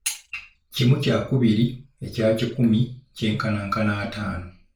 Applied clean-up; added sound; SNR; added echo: none; none; none; reverberation time 0.3 s.